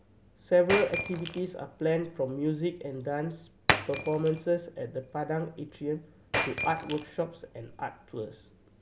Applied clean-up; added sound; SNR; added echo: none; Shatter; 6 dB; none.